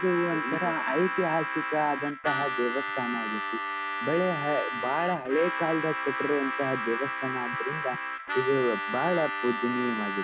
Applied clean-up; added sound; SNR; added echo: none; Harmonica; 2 dB; none.